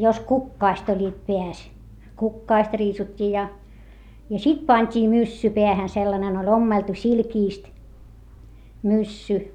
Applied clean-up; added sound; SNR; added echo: none; none; none; none.